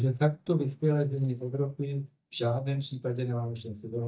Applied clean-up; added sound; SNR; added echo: neural mask model DeepFilterNet 3.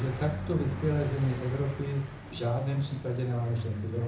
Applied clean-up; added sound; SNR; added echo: none; Car passing by; 8 dB; reverberation time 0.6 s.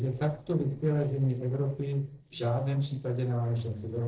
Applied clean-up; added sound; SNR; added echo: neural separator model SepFormer DNS4.